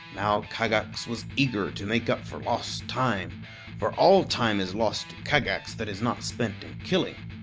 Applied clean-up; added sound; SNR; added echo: none; Electric guitar; 13 dB; none.